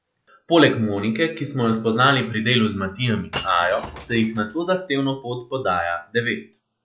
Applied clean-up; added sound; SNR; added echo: none; Shatter / Crushing; 16 dB; none.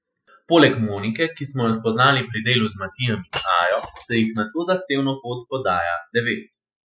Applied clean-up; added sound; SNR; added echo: classical method spectral subtraction.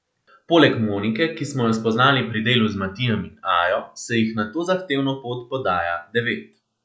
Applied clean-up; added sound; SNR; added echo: none; none; none; none.